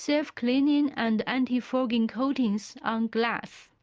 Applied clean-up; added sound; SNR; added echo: none; none; none; none.